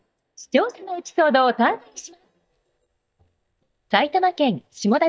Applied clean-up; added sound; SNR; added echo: neural mask model DeepFilterNet 3.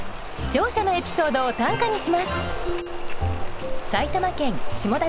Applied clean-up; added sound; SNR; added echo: none; Rain; 2 dB; none.